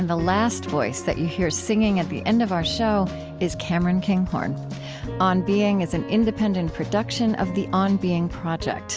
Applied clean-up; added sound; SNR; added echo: none; none; none; none.